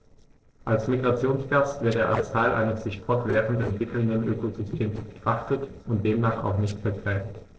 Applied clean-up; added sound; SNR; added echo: neural separator model SepFormer DNS4.